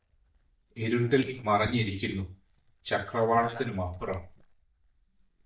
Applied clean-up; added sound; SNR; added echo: neural mask model DeepFilterNet 3.